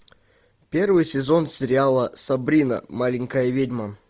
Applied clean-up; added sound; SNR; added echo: none; none; none; none.